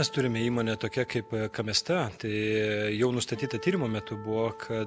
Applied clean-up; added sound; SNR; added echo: none; Acoustic guitar; 17 dB; none.